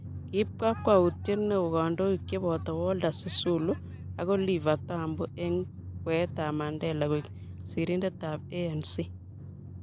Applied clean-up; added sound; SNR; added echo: none; Drum; 11 dB; none.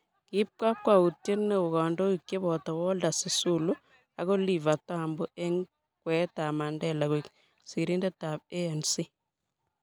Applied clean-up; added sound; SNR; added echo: none; none; none; none.